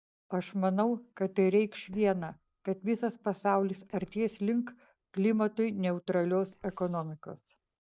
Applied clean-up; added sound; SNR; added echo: neural separator model SepFormer DNS4.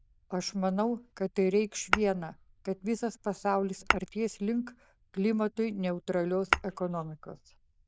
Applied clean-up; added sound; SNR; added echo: neural diffusion model UNIVERSE++.